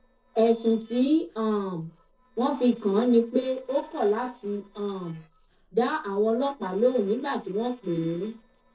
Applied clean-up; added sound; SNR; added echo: neural separator model SepFormer DNS4.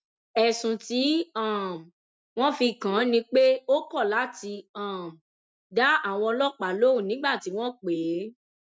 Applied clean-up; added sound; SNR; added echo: none; none; none; none.